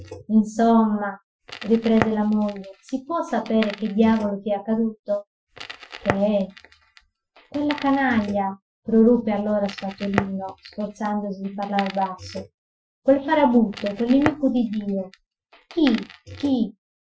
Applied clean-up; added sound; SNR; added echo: classical method Wiener filter.